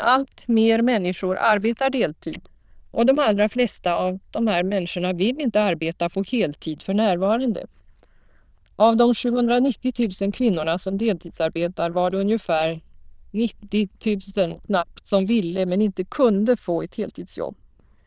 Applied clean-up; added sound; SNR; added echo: neural diffusion model UNIVERSE++.